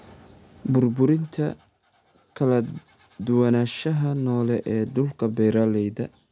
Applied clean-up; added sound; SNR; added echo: none; none; none; none.